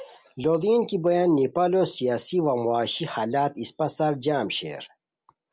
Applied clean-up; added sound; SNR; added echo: none; none; none; none.